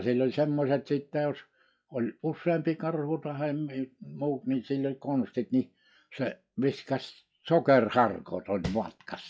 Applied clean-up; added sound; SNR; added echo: classical method log-MMSE.